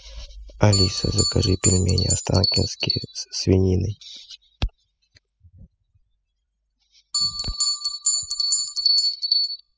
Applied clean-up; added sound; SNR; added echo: classical method spectral subtraction.